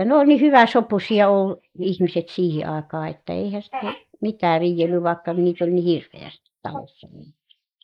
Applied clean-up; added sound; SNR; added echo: neural mask model Resemble Enhance denoiser.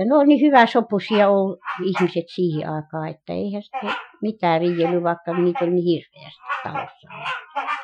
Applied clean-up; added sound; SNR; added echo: classical method Wiener filter.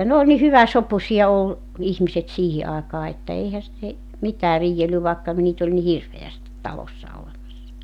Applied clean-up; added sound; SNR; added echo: none; none; none; none.